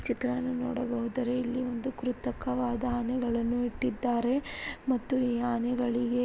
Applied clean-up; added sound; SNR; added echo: none; none; none; none.